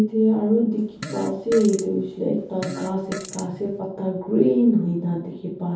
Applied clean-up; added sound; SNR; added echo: none; Fart; 14 dB; reverberation time 0.6 s.